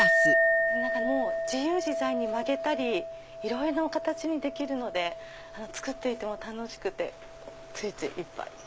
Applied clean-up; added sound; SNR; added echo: none; Chink, clink; -2 dB; none.